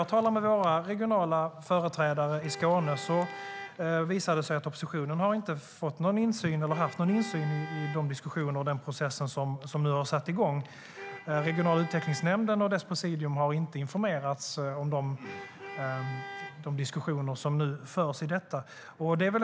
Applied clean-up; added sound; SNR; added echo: none; Traffic noise, roadway noise / Vehicle horn, car horn, honking; 17 dB; none.